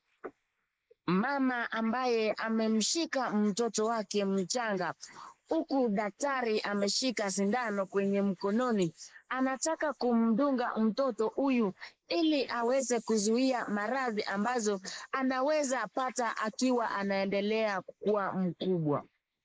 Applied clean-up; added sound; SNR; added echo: neural mask model Resemble Enhance denoiser.